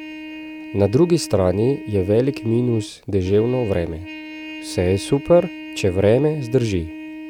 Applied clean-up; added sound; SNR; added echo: none; Trumpet; 14 dB; none.